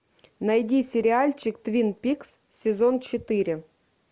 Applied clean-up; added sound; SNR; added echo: none; none; none; none.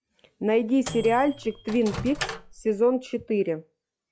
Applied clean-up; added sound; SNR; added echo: classical method log-MMSE.